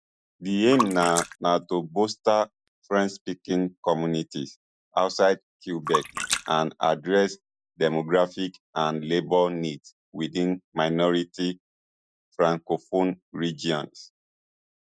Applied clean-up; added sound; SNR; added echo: neural mask model Resemble Enhance denoiser.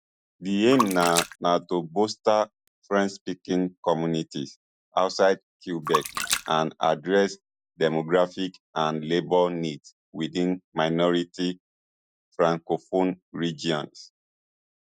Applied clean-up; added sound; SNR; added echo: none; Splash, splatter; 7 dB; none.